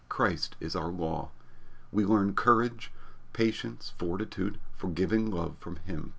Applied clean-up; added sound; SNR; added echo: none; none; none; none.